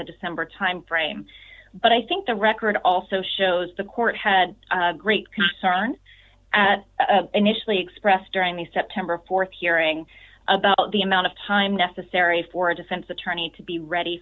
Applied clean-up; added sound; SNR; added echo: none; none; none; none.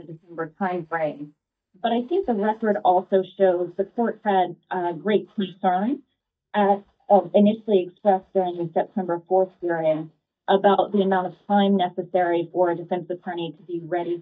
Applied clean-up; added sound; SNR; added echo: neural mask model DeepFilterNet 3.